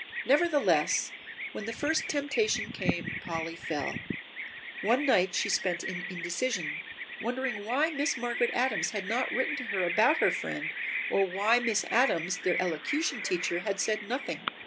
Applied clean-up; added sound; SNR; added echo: none; Bird vocalization, bird call, bird song; 6 dB; none.